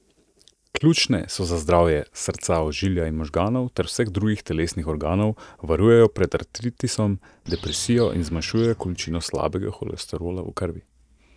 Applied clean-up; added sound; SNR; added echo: neural mask model DeepFilterNet 3.